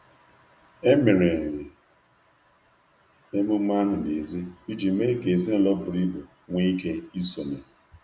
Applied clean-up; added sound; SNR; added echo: none; none; none; none.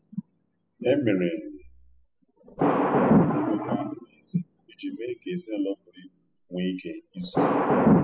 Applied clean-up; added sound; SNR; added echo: classical method spectral subtraction.